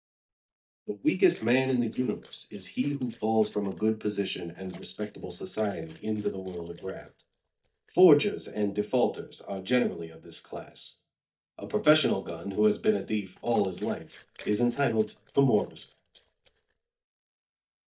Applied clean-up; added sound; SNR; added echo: neural mask model DeepFilterNet 3.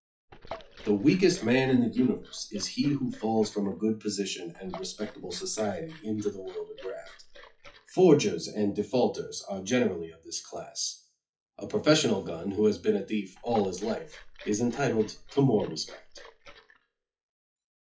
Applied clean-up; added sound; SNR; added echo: classical method WPE with log-MMSE.